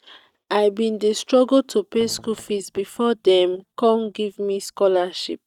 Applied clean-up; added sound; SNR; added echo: neural mask model DeepFilterNet 3.